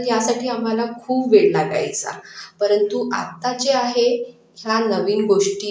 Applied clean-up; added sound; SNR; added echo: none; none; none; none.